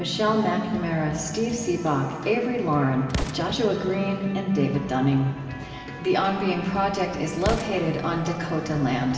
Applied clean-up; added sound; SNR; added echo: none; Explosion; 15 dB; reverberation time 2.6 s.